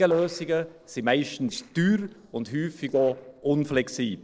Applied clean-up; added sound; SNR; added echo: neural separator model SepFormer DNS4.